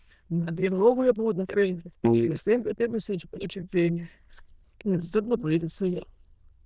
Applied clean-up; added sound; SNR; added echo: neural diffusion model UNIVERSE++.